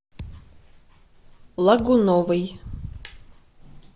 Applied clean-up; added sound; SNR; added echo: none; Thump, thud; 20 dB; none.